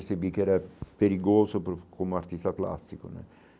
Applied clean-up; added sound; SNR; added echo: none; none; none; none.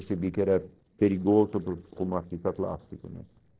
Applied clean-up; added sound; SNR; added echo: neural separator model SepFormer DNS4.